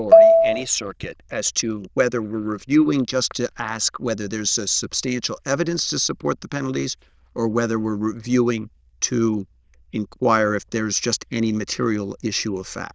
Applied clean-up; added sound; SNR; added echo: neural diffusion model UNIVERSE++.